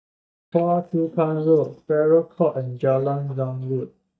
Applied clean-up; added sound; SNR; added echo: neural mask model DeepFilterNet 3.